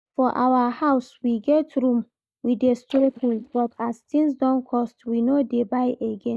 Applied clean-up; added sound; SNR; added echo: neural mask model DeepFilterNet 3.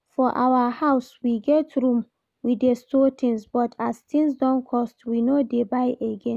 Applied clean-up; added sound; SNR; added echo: none; none; none; none.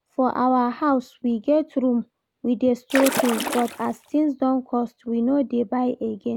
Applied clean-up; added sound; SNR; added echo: none; Splash, splatter; 5 dB; none.